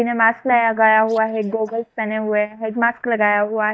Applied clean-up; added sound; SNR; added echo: neural mask model DeepFilterNet 3.